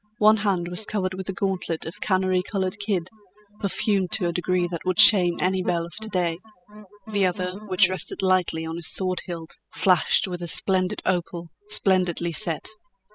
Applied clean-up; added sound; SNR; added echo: classical method spectral subtraction.